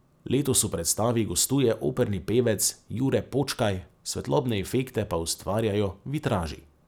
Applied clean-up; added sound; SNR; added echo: none; none; none; none.